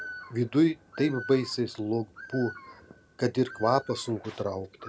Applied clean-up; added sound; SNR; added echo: none; Bird; 16 dB; none.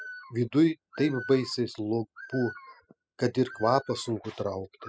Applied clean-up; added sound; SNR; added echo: classical method spectral subtraction.